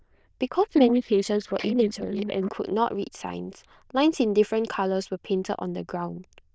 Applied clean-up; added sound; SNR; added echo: neural diffusion model UNIVERSE++.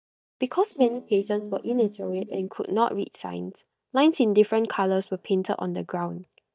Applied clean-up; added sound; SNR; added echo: neural mask model DeepFilterNet 3.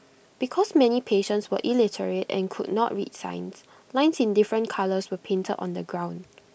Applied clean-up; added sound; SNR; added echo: none; none; none; none.